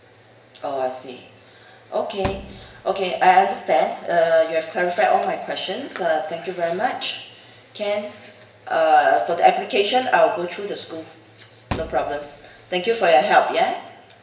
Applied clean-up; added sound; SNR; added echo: none; Thump, thud; 13 dB; reverberation time 1.1 s.